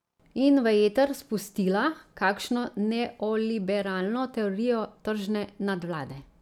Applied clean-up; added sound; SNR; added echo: none; none; none; none.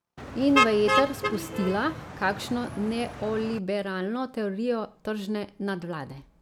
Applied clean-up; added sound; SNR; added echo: none; Motor vehicle (road); 2 dB; none.